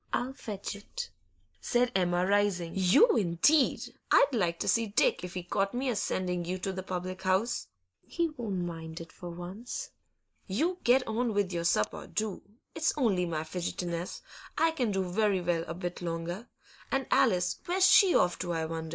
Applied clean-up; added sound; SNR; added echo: neural mask model Resemble Enhance denoiser.